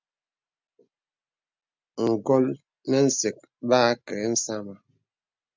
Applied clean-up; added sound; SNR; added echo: none; none; none; none.